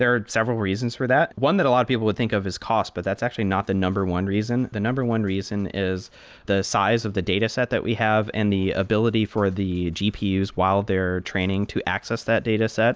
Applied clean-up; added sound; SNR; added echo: none; none; none; none.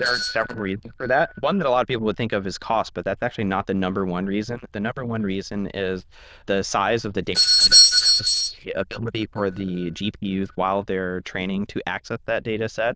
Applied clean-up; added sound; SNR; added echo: neural diffusion model UNIVERSE++.